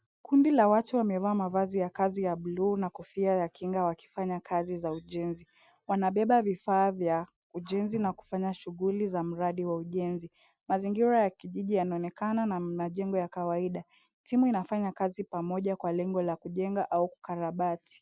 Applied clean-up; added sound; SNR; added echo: none; none; none; none.